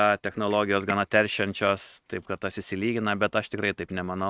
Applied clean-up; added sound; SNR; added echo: neural mask model RNNoise.